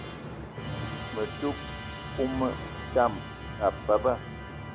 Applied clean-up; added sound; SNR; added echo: none; Musical instrument; 6 dB; none.